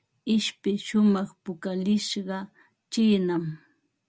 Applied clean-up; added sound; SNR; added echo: none; none; none; none.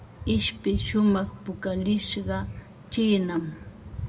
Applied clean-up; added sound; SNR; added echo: none; Dog; 10 dB; reverberation time 0.6 s.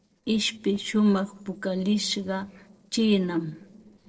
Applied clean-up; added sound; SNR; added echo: neural separator model SepFormer DNS4.